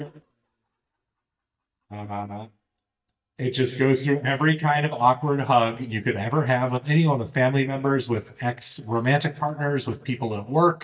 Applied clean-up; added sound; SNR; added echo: neural mask model DeepFilterNet 3.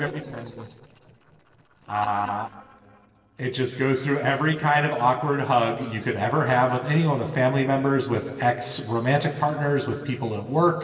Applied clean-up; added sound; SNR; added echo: neural separator model SepFormer DNS4.